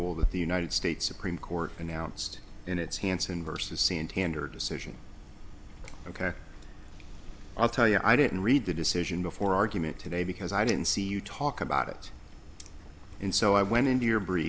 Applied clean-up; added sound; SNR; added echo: none; Chewing, mastication; 10 dB; none.